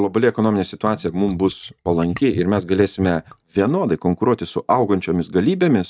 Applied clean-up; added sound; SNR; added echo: neural mask model DeepFilterNet 3.